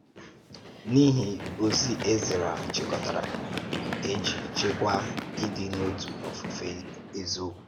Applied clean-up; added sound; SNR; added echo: none; Run; 6 dB; none.